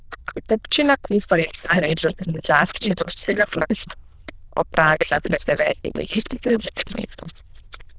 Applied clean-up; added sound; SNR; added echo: neural diffusion model UNIVERSE++.